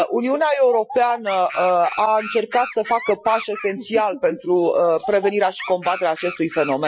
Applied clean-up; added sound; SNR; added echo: classical method Wiener filter.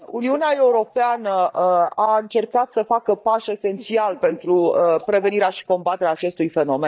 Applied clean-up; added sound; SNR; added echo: neural mask model DeepFilterNet 3.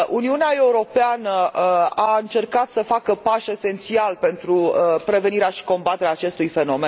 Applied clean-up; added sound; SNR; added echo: none; none; none; none.